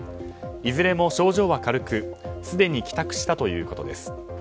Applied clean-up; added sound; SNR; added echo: none; none; none; none.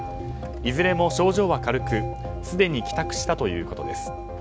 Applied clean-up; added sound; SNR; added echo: none; Engine starting; 8 dB; none.